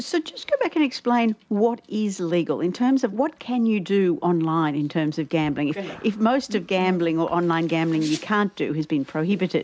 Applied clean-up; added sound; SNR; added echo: none; Bicycle; 20 dB; none.